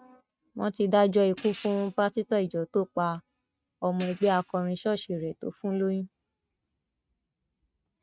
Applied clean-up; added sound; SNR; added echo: neural mask model RNNoise.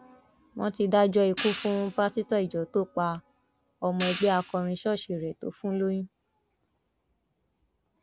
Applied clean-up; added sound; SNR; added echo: none; Hi-hat; 12 dB; none.